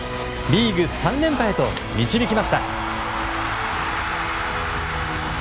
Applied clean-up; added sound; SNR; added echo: none; none; none; none.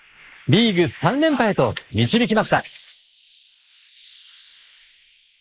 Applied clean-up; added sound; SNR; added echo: neural mask model Resemble Enhance denoiser.